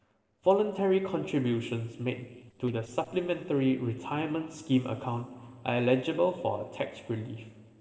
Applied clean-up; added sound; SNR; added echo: neural separator model SepFormer DNS4.